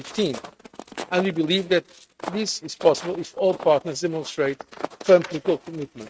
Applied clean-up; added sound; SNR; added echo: neural mask model RNNoise.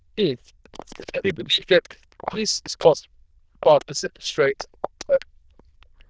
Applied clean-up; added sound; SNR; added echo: neural diffusion model UNIVERSE++.